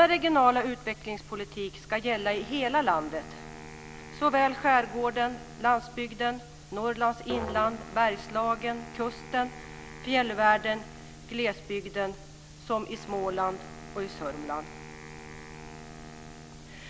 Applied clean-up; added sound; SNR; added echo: none; Wind instrument, woodwind instrument + Musical instrument; 16 dB; none.